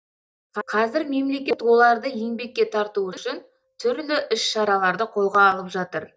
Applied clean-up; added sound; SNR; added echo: neural mask model DeepFilterNet 3.